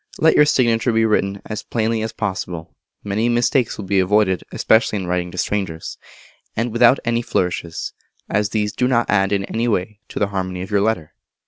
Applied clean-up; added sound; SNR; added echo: none; none; none; none.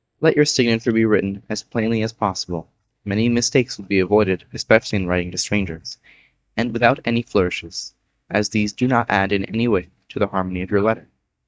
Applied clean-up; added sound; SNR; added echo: neural mask model DeepFilterNet 3.